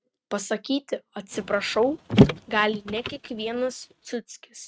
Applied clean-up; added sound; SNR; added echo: neural mask model RNNoise.